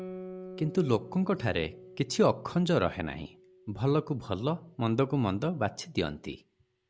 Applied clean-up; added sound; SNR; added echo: none; Guitar; 18 dB; none.